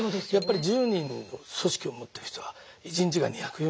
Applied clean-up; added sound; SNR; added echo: none; Bicycle bell; 18 dB; none.